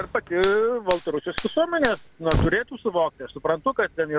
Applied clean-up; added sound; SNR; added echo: none; Fire; 7 dB; none.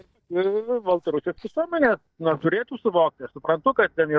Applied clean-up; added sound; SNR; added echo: neural mask model DeepFilterNet 3.